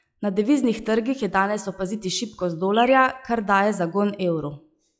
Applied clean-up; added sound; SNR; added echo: classical method log-MMSE.